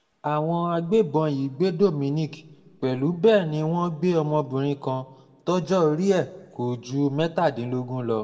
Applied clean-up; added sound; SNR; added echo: none; none; none; reverberation time 0.6 s.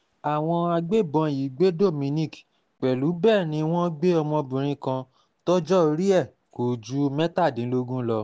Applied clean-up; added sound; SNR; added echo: none; none; none; none.